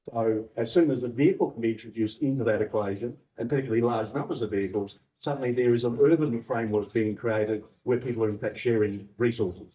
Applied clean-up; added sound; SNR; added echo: neural mask model DeepFilterNet 3.